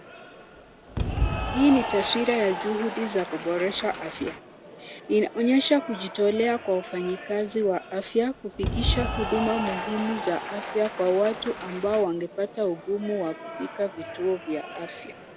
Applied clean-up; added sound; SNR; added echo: none; Applause / Cheering; 8 dB; none.